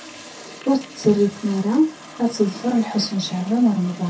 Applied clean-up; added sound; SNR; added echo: none; Toilet flush; 19 dB; reverberation time 0.3 s.